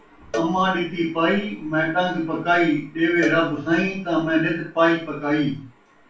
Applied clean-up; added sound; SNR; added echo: none; Cowbell; 17 dB; reverberation time 0.3 s.